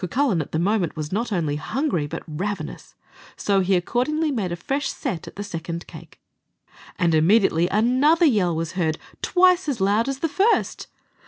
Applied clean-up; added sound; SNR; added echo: none; none; none; none.